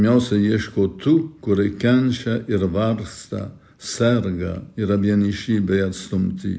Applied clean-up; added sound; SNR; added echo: none; none; none; none.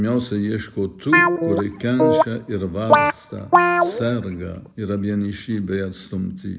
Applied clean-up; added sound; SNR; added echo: none; Guitar; -5 dB; none.